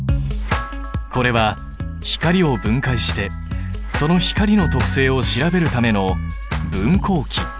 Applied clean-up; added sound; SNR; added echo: none; none; none; none.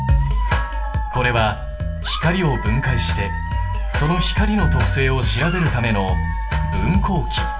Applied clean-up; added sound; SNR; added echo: none; Alarm / Dog; 13 dB; reverberation time 0.6 s.